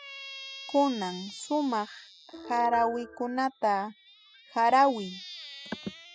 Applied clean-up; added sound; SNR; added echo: classical method spectral subtraction.